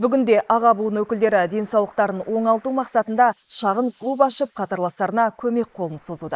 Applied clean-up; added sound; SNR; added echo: neural mask model Resemble Enhance denoiser.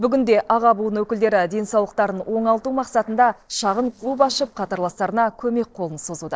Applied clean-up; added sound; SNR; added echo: neural separator model SepFormer DNS4.